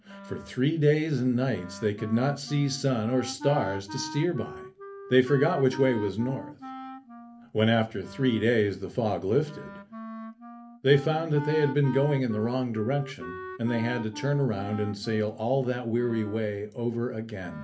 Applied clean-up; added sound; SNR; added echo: none; Wind instrument, woodwind instrument; 14 dB; reverberation time 0.3 s.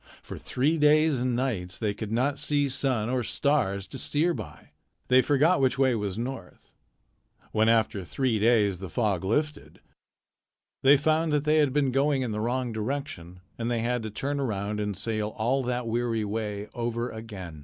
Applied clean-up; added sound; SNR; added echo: none; none; none; none.